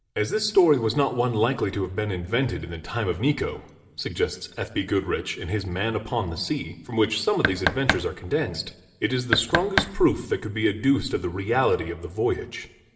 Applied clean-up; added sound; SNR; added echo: none; Knock; 2 dB; reverberation time 0.9 s.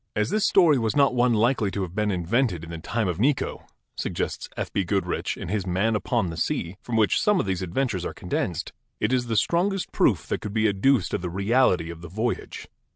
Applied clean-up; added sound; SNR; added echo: none; none; none; none.